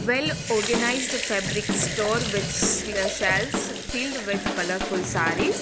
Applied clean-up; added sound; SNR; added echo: none; Sink (filling or washing) / Water tap, faucet / Liquid + Drum / Drum kit; 2 dB; none.